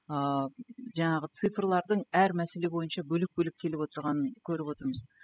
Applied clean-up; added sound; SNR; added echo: classical method spectral subtraction.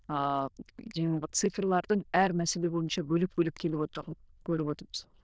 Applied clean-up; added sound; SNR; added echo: neural diffusion model UNIVERSE++.